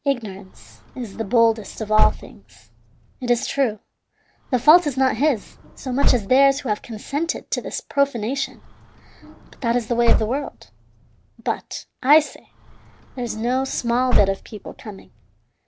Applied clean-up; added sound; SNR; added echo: none; Slam / Car; 3 dB; none.